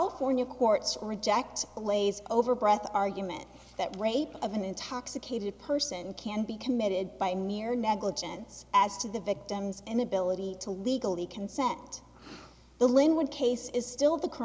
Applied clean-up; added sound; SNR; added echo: none; none; none; none.